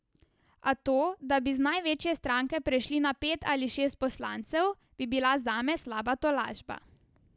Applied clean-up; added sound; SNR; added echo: none; none; none; none.